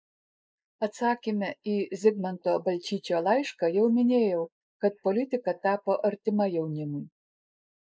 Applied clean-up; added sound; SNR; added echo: neural mask model Resemble Enhance denoiser.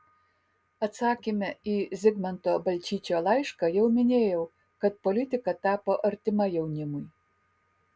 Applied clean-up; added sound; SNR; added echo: none; none; none; none.